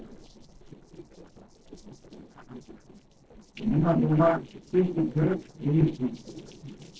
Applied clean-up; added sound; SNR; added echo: neural separator model SepFormer DNS4.